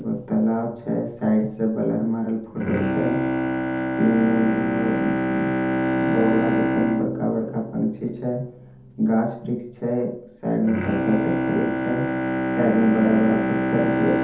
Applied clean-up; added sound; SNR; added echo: none; Bowed string instrument; 1 dB; reverberation time 0.6 s.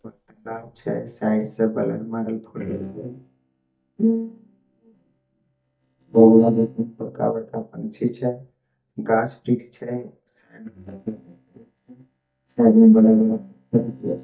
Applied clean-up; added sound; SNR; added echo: neural mask model DeepFilterNet 3.